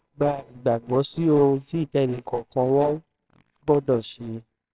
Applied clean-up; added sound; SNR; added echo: neural separator model SepFormer WHAMR!.